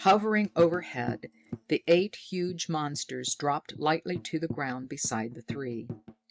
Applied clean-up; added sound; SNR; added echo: neural mask model RNNoise.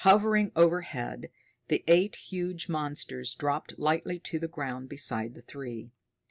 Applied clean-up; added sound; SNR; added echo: none; none; none; none.